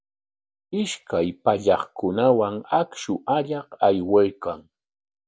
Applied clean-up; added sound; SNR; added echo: none; none; none; none.